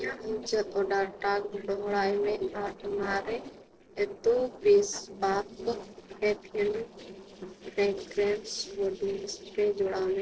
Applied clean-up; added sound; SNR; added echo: neural separator model SepFormer DNS4.